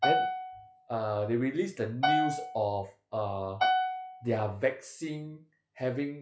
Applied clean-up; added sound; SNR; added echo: classical method log-MMSE.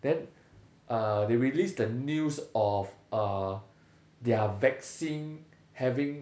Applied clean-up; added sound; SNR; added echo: none; none; none; none.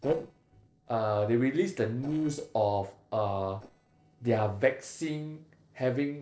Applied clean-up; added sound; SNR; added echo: neural separator model SepFormer DNS4.